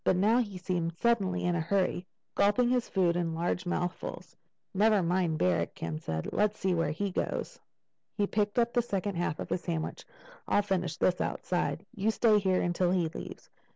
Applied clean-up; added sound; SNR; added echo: none; none; none; none.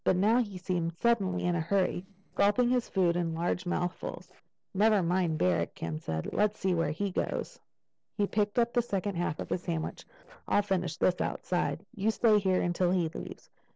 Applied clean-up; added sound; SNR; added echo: neural separator model SepFormer DNS4.